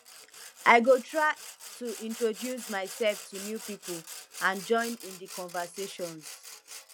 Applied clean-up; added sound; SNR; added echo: none; Sawing; 15 dB; none.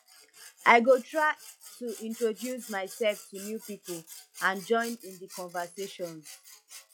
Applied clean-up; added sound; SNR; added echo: classical method log-MMSE.